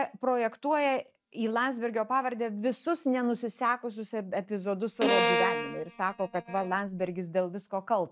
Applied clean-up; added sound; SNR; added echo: neural mask model RNNoise.